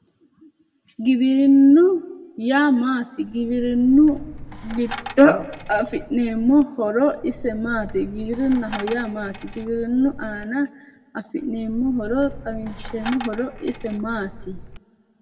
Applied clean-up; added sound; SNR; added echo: none; Coin (dropping); 14 dB; reverberation time 1.1 s.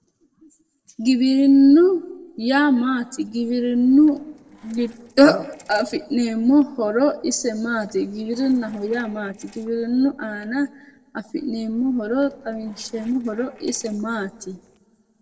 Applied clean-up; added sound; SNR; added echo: neural separator model SepFormer DNS4.